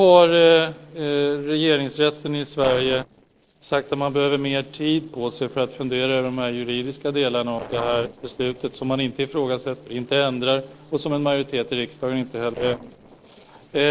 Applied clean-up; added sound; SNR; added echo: neural separator model SepFormer DNS4.